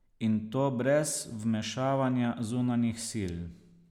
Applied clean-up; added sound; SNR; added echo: none; none; none; none.